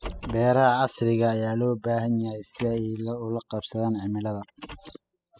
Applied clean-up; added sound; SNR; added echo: classical method spectral subtraction.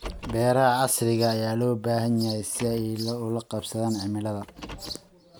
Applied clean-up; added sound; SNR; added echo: none; Car; 19 dB; none.